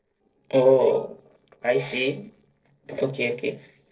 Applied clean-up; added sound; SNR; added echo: neural separator model SepFormer DNS4.